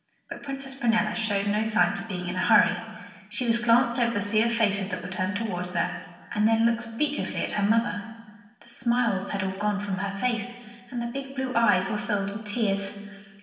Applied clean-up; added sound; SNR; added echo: none; none; none; reverberation time 1.4 s.